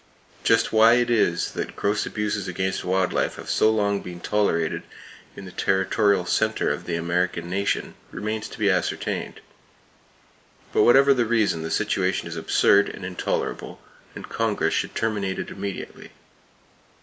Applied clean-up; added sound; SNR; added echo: none; none; none; none.